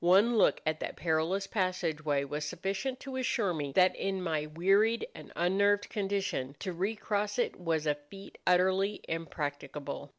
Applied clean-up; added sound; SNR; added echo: none; none; none; none.